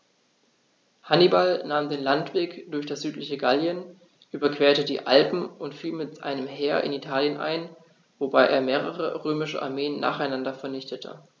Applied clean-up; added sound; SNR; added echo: none; none; none; none.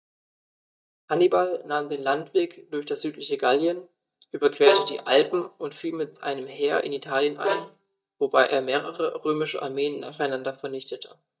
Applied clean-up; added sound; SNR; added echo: neural mask model DeepFilterNet 3.